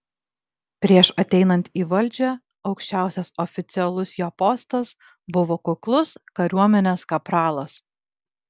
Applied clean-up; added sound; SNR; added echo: none; none; none; none.